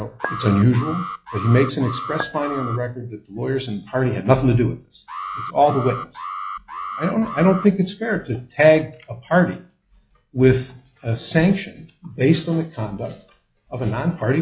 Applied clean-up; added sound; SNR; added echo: classical method log-MMSE.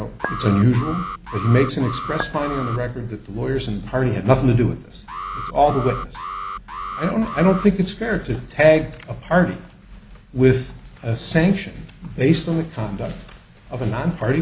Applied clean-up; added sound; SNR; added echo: none; Alarm + Chink, clink; 10 dB; none.